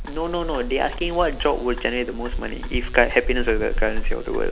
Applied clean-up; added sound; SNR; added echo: none; Clock; 2 dB; none.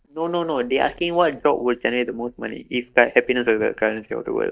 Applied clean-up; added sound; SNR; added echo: neural mask model DeepFilterNet 3.